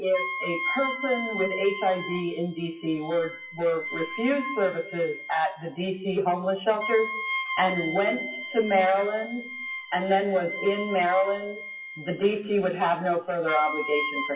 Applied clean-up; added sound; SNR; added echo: classical method WPE with log-MMSE.